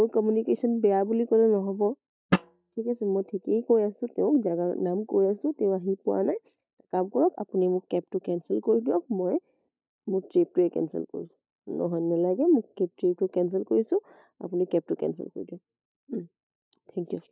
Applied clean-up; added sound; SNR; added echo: neural mask model DeepFilterNet 3.